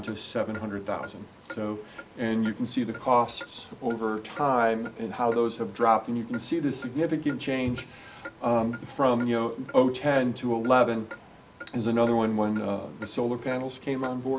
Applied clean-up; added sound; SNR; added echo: none; Clock; 19 dB; none.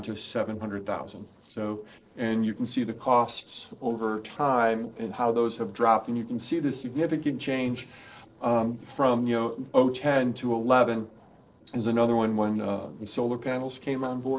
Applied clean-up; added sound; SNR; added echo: neural separator model SepFormer DNS4.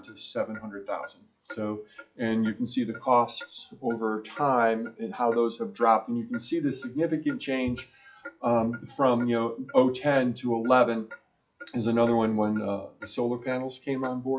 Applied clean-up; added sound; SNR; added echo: classical method log-MMSE.